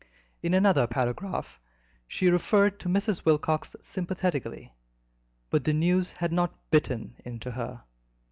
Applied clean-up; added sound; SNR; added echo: none; none; none; none.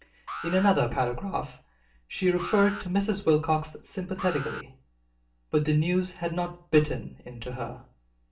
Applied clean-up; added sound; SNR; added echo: none; Alarm; 14 dB; reverberation time 0.3 s.